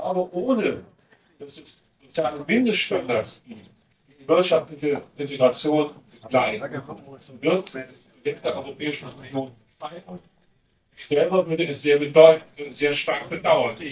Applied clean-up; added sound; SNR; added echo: neural mask model DeepFilterNet 3.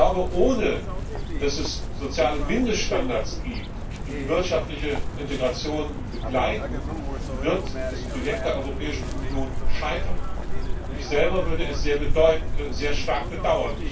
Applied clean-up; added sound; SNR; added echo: none; Chirp, tweet; -1 dB; reverberation time 0.2 s.